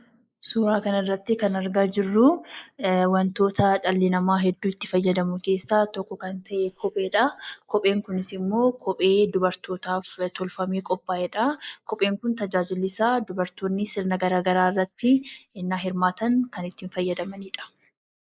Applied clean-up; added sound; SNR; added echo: neural mask model Resemble Enhance denoiser.